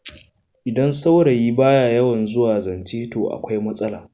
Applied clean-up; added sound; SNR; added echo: none; none; none; none.